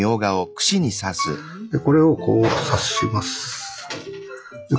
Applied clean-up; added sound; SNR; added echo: classical method log-MMSE.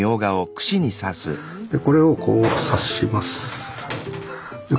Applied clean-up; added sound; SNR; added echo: none; none; none; none.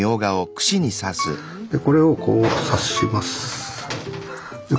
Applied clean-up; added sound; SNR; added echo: none; Piano; 14 dB; none.